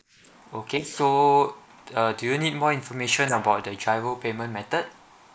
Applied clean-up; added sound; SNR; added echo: neural mask model Resemble Enhance denoiser.